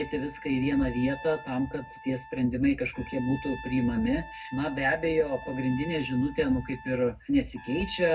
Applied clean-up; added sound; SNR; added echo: none; Trumpet; 16 dB; reverberation time 0.3 s.